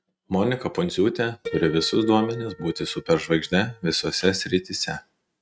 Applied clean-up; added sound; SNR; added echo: neural mask model RNNoise.